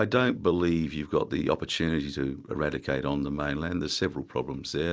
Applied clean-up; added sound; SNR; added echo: none; none; none; none.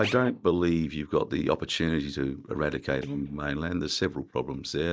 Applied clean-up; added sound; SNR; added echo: neural mask model DeepFilterNet 3.